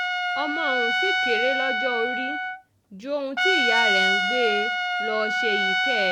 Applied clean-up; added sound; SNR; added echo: none; Trumpet; -5 dB; none.